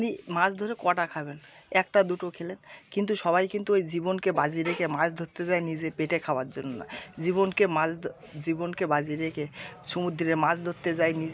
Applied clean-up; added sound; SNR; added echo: none; none; none; none.